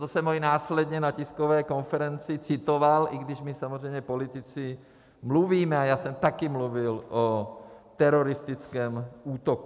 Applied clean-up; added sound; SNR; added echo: none; none; none; none.